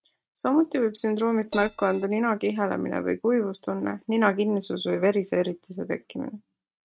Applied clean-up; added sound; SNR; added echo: neural mask model RNNoise.